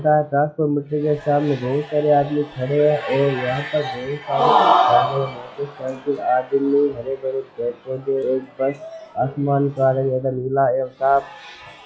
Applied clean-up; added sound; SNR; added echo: classical method log-MMSE.